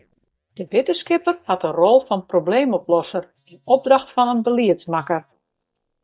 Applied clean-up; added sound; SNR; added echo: neural mask model DeepFilterNet 3.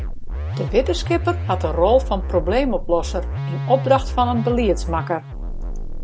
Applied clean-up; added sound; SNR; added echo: none; Musical instrument; 3 dB; none.